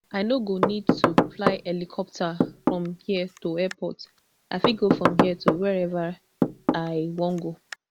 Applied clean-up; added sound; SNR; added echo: none; Knock / Wood; -1 dB; none.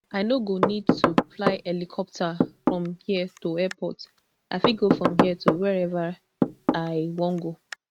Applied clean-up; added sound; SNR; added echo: neural mask model RNNoise.